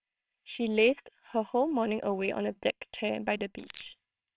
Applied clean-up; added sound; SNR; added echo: neural separator model SepFormer WHAMR!.